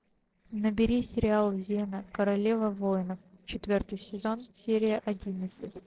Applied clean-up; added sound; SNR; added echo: neural separator model SepFormer DNS4.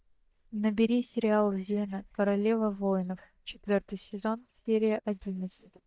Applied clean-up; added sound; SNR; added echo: neural mask model DeepFilterNet 3.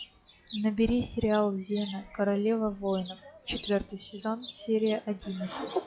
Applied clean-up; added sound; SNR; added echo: classical method log-MMSE.